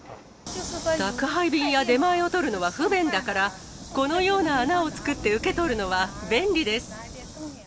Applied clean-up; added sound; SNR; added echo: none; Fire; 17 dB; none.